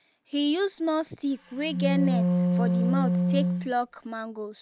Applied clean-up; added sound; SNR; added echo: none; Wind instrument, woodwind instrument; -4 dB; none.